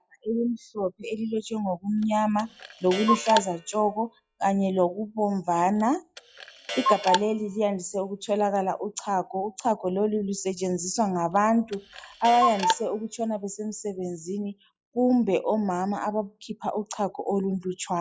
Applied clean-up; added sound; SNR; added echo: classical method log-MMSE.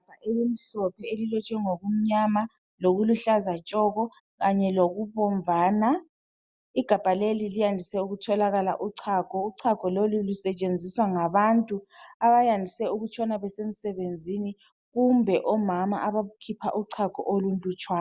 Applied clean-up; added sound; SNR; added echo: none; none; none; none.